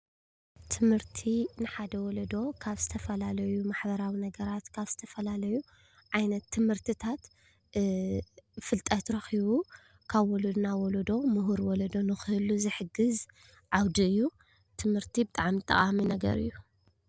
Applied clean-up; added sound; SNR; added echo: none; none; none; none.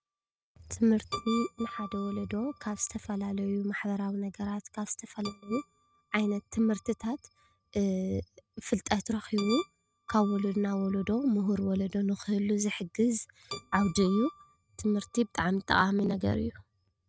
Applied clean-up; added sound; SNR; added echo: neural mask model RNNoise.